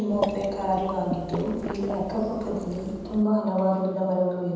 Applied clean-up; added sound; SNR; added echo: none; Water / Liquid; 8 dB; reverberation time 1.1 s.